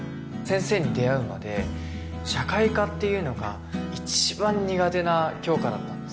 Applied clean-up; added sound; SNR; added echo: none; none; none; none.